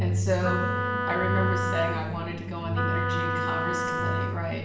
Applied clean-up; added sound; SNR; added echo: none; Wind instrument, woodwind instrument; 2 dB; reverberation time 1.0 s.